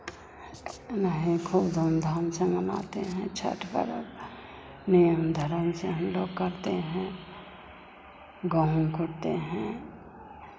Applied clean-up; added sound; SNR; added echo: none; none; none; none.